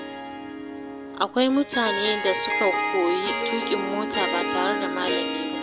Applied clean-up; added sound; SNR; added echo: none; Harp; 1 dB; none.